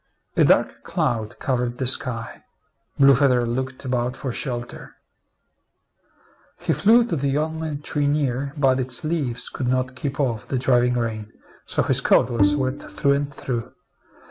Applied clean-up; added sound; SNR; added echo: none; Bowed string instrument; 3 dB; none.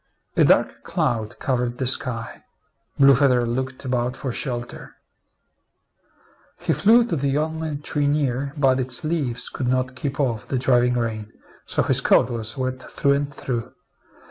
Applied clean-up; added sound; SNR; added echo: none; none; none; none.